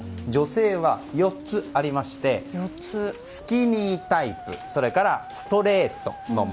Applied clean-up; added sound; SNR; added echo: none; Musical instrument; 15 dB; none.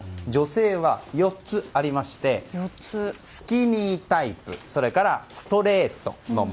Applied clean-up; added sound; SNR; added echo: none; none; none; none.